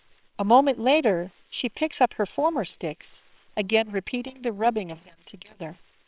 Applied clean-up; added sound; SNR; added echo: neural separator model SepFormer WHAMR!.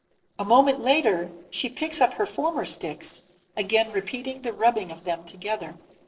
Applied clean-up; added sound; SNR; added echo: neural separator model SepFormer DNS4.